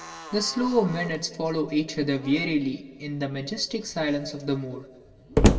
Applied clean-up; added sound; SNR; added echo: none; Slam; 2 dB; reverberation time 2.0 s.